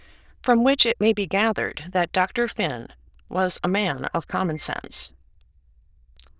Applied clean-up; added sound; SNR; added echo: neural diffusion model UNIVERSE++.